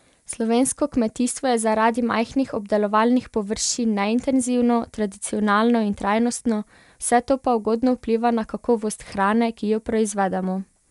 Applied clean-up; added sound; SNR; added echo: none; none; none; none.